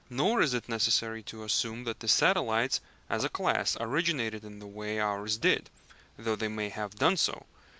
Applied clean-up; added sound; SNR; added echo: none; none; none; none.